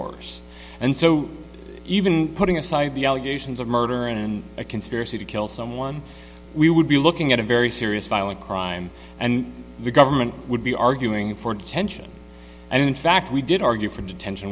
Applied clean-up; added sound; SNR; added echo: none; none; none; none.